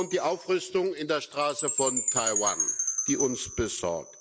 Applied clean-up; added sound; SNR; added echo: none; Chime; 2 dB; none.